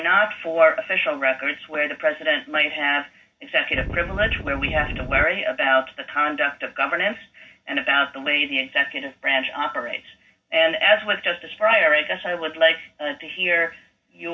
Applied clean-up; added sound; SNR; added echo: none; Wind; 7 dB; reverberation time 0.4 s.